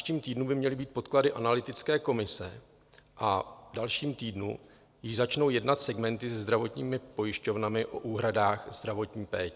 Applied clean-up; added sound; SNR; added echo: none; none; none; none.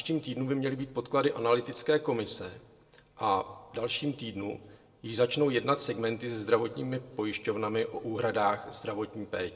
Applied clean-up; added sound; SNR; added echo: none; none; none; reverberation time 0.8 s.